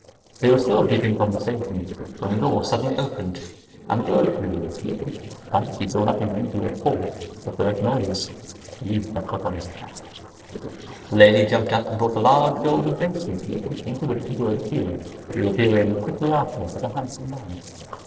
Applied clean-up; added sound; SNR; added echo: neural separator model SepFormer DNS4.